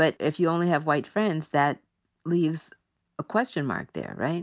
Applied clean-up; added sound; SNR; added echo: none; none; none; none.